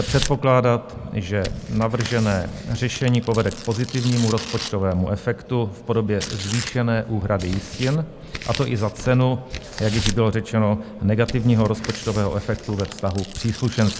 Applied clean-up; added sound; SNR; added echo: none; Tearing; 12 dB; none.